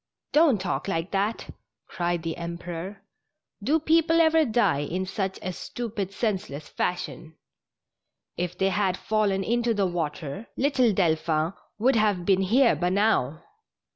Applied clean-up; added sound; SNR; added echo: none; none; none; none.